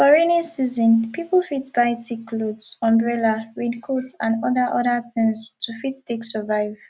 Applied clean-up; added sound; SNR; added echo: none; none; none; none.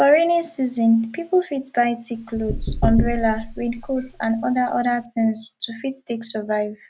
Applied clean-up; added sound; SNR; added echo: none; Knock / Wood; 5 dB; none.